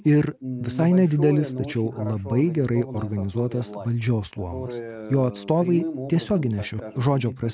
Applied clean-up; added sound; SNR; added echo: none; none; none; none.